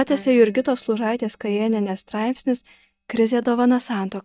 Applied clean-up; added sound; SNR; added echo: neural mask model DeepFilterNet 3.